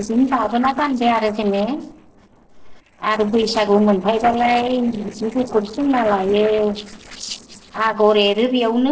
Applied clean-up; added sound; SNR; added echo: neural separator model SepFormer DNS4.